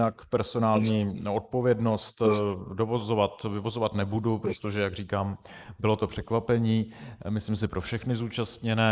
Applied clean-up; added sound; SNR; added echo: neural mask model Resemble Enhance denoiser.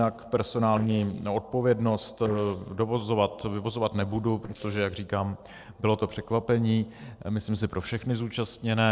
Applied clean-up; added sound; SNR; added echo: neural separator model SepFormer DNS4.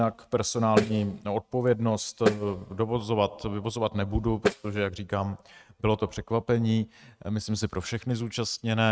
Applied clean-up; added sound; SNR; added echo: neural mask model RNNoise.